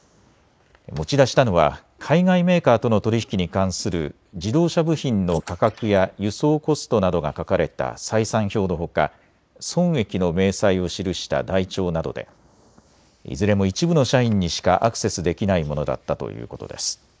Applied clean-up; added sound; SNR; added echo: neural mask model Resemble Enhance denoiser.